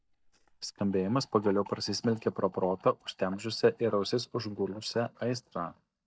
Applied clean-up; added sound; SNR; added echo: neural mask model DeepFilterNet 3.